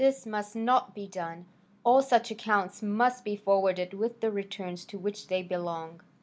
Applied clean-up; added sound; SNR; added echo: none; none; none; none.